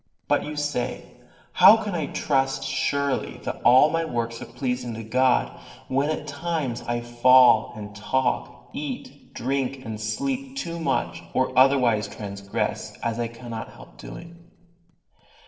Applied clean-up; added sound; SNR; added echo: neural separator model SepFormer DNS4.